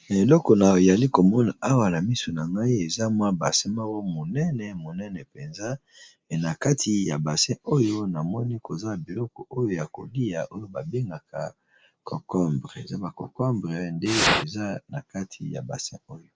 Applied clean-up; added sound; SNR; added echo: neural mask model Resemble Enhance denoiser.